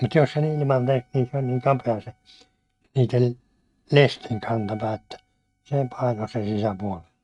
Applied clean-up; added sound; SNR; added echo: neural mask model RNNoise.